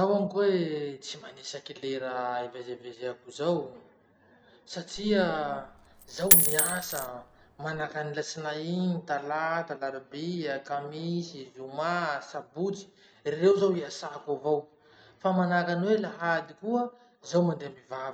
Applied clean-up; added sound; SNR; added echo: none; Coin (dropping); -2 dB; none.